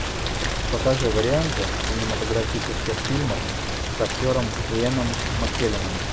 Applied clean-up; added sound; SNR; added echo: none; Rain; -1 dB; none.